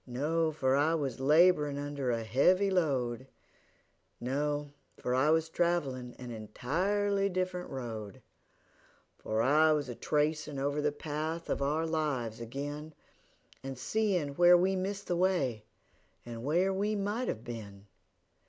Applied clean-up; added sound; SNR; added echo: none; none; none; none.